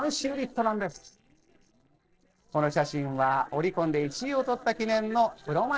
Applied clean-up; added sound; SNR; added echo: neural separator model SepFormer DNS4.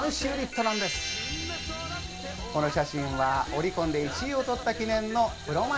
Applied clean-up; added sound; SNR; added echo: none; Sink (filling or washing) / Water tap, faucet; 17 dB; reverberation time 0.2 s.